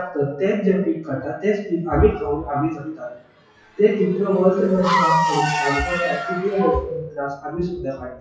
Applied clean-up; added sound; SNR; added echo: classical method WPE with log-MMSE.